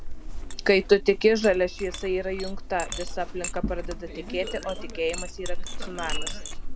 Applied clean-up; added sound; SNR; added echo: none; Chink, clink; 4 dB; none.